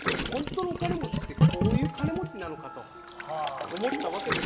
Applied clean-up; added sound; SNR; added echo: none; Gurgling; -4 dB; none.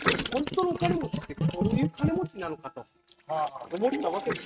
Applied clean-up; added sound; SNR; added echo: neural mask model RNNoise.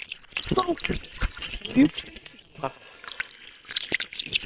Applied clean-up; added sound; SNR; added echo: neural separator model SepFormer WHAM!.